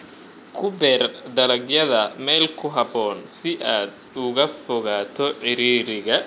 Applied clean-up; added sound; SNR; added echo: none; none; none; none.